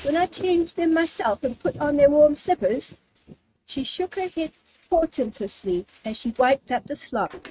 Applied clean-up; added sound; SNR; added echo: neural mask model RNNoise.